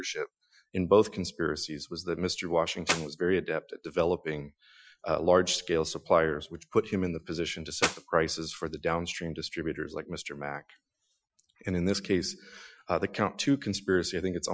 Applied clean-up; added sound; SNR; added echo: classical method Wiener filter.